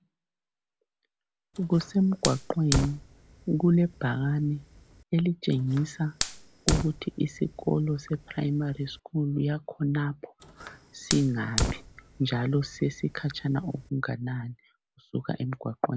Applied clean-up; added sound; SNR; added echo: none; Fire; 7 dB; none.